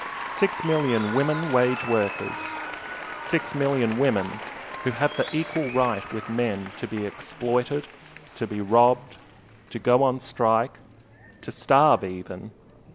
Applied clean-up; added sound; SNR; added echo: none; Applause; 12 dB; none.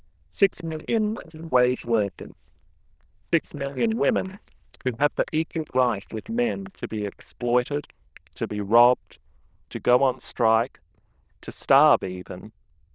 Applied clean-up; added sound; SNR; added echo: neural diffusion model UNIVERSE++.